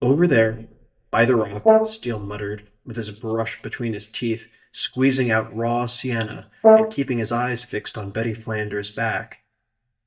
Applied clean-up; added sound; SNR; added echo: neural mask model DeepFilterNet 3.